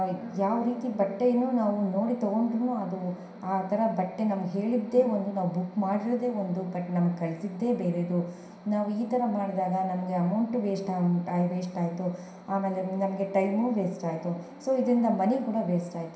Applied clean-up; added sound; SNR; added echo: none; none; none; reverberation time 0.5 s.